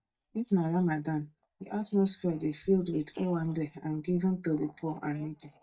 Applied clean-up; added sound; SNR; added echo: neural mask model DeepFilterNet 3.